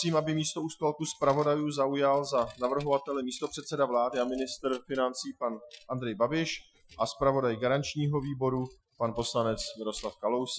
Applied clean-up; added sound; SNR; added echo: classical method Wiener filter.